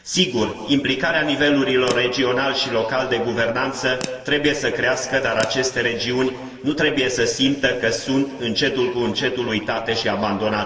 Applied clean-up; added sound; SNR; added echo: none; Crack / Crackle; 14 dB; reverberation time 2.2 s.